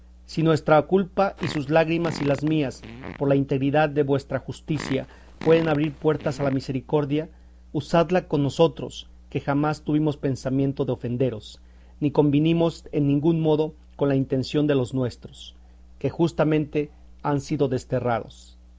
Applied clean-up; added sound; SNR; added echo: none; Fart; 14 dB; none.